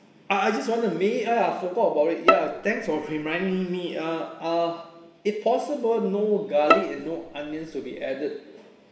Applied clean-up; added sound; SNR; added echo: none; Bowed string instrument; 1 dB; reverberation time 1.2 s.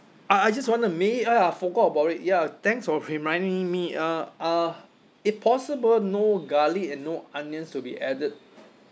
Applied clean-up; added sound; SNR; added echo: none; none; none; none.